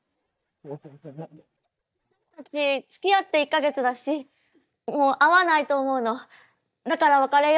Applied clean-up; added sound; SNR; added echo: neural mask model DeepFilterNet 3.